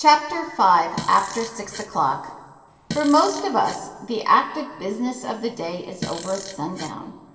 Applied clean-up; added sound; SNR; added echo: none; Fart; 14 dB; reverberation time 2.1 s.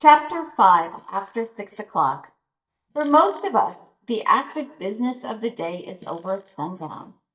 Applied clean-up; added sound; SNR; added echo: neural mask model DeepFilterNet 3.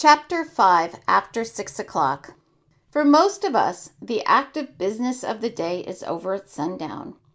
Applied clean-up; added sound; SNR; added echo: none; none; none; none.